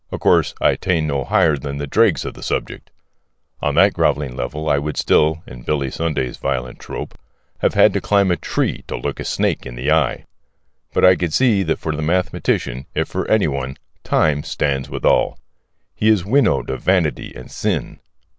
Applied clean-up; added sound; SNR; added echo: none; none; none; none.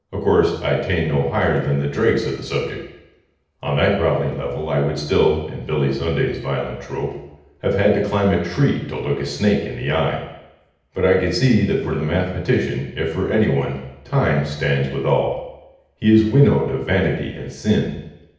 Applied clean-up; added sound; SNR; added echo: none; none; none; reverberation time 0.8 s.